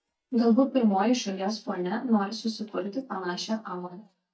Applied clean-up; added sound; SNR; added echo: neural mask model DeepFilterNet 3.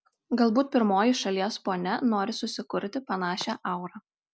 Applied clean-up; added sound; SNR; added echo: none; none; none; none.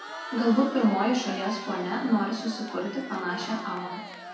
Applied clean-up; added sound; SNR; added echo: none; Crowd; 11 dB; reverberation time 0.9 s.